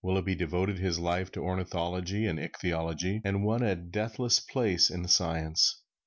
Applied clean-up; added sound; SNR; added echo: none; none; none; none.